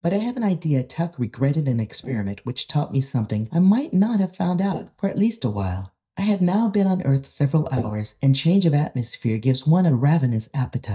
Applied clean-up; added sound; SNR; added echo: neural mask model DeepFilterNet 3.